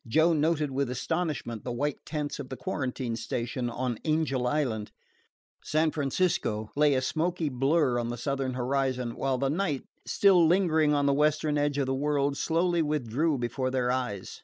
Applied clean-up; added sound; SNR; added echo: none; none; none; none.